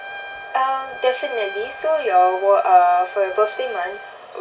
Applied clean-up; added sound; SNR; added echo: none; Trumpet; 15 dB; reverberation time 0.2 s.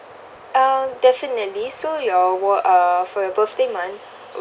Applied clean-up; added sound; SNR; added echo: none; none; none; none.